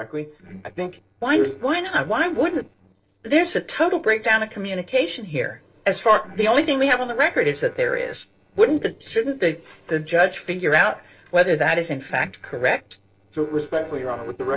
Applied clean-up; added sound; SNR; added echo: neural separator model SepFormer DNS4.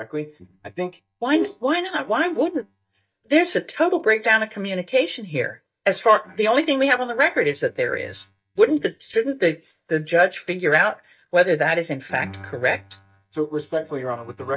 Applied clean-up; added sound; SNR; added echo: neural mask model DeepFilterNet 3.